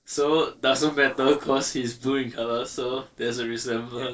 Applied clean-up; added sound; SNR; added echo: neural separator model SepFormer DNS4.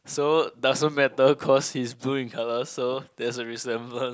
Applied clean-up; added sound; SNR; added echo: none; none; none; none.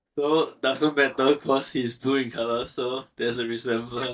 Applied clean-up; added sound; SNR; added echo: neural mask model DeepFilterNet 3.